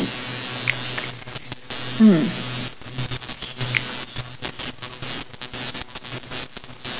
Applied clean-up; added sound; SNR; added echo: none; Finger snapping; 11 dB; none.